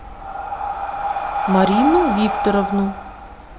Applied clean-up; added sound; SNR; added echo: none; Breathing; 2 dB; none.